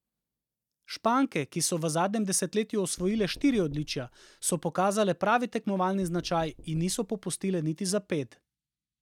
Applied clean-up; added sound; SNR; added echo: neural mask model DeepFilterNet 3.